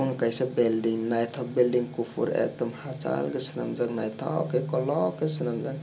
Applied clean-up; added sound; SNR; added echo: none; none; none; reverberation time 0.2 s.